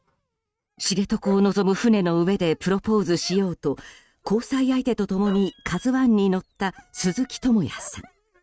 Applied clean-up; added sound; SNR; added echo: neural mask model RNNoise.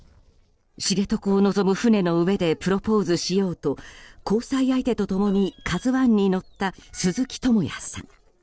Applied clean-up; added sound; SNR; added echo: neural separator model SepFormer DNS4.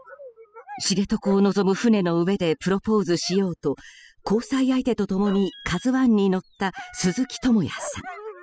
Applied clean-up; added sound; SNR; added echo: classical method spectral subtraction.